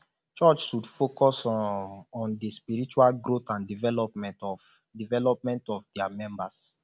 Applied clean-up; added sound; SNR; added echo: none; none; none; none.